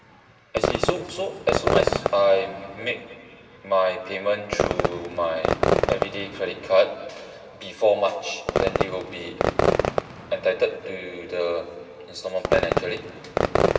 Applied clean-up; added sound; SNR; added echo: none; Fireworks; 0 dB; reverberation time 2.2 s.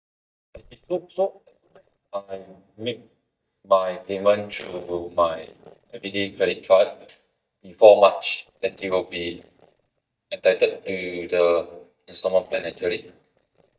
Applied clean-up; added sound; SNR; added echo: neural mask model DeepFilterNet 3.